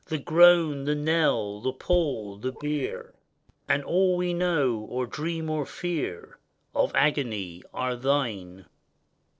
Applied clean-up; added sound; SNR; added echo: neural separator model SepFormer DNS4.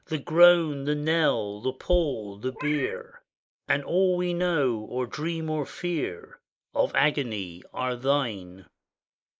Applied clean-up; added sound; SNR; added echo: neural mask model Resemble Enhance denoiser.